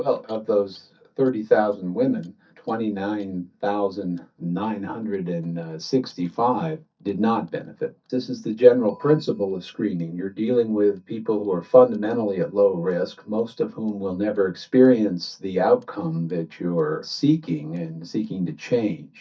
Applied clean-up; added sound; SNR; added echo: neural mask model DeepFilterNet 3.